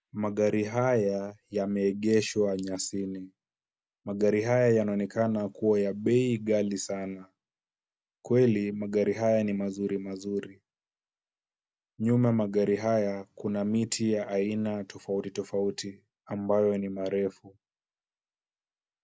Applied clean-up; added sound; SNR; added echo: none; none; none; none.